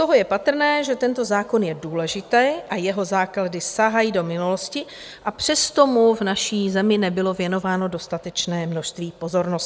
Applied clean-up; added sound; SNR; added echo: none; none; none; none.